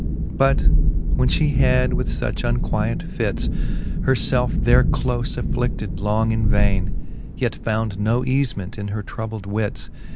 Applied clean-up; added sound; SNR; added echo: none; Thunderstorm; -2 dB; none.